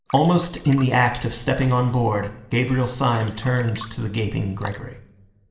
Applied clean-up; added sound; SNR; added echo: neural separator model SepFormer DNS4.